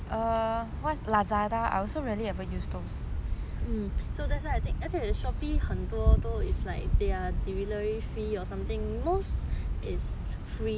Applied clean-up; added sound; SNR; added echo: none; none; none; none.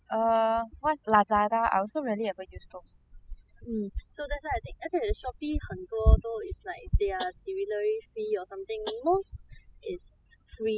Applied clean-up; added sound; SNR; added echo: classical method spectral subtraction.